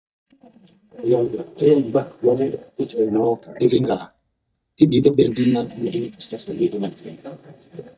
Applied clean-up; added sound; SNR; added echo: neural mask model DeepFilterNet 3.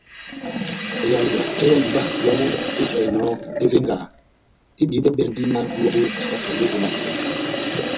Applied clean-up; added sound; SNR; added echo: none; Sink (filling or washing); 5 dB; reverberation time 0.2 s.